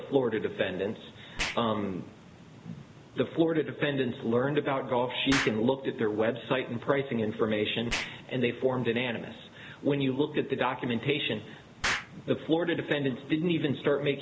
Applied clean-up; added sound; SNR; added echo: none; Explosion; 13 dB; none.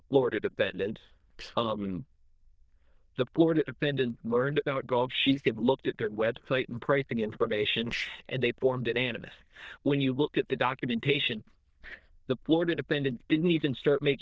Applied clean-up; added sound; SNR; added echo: neural diffusion model UNIVERSE++.